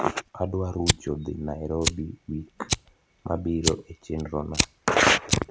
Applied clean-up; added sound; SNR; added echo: none; Fire; 4 dB; none.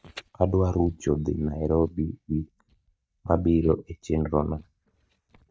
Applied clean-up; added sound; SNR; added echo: neural mask model DeepFilterNet 3.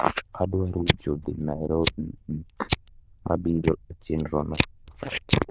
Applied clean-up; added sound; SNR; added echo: neural diffusion model UNIVERSE++.